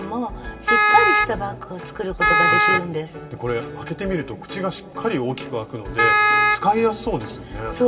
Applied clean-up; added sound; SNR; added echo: none; Wind instrument, woodwind instrument; -5 dB; reverberation time 2.8 s.